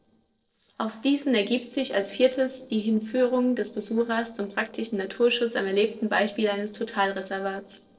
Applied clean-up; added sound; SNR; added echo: neural separator model SepFormer DNS4.